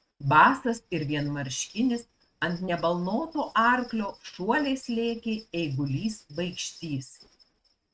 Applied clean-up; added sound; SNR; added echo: neural mask model RNNoise.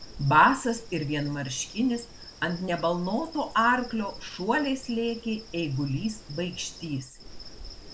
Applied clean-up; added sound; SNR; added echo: none; Insect; 16 dB; none.